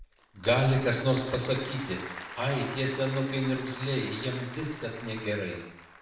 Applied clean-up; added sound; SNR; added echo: none; Applause / Crowd; 13 dB; reverberation time 0.8 s.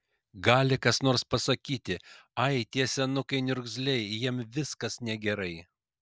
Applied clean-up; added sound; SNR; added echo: none; none; none; none.